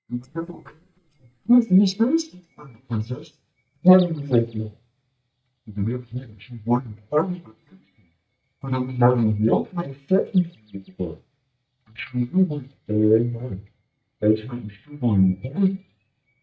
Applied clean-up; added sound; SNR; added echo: neural mask model DeepFilterNet 3.